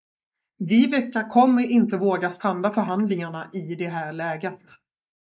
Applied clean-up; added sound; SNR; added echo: neural mask model Resemble Enhance denoiser.